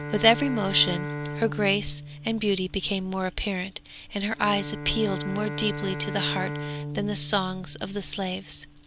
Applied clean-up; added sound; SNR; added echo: none; Bowed string instrument; 8 dB; none.